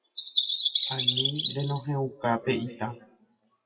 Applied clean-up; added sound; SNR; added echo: classical method WPE with log-MMSE.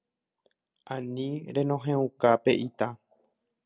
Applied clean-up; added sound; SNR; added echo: none; none; none; none.